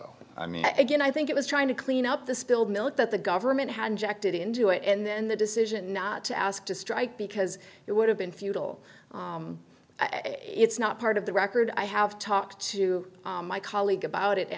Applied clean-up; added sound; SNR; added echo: none; none; none; none.